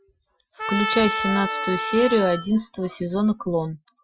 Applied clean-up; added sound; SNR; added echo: classical method Wiener filter.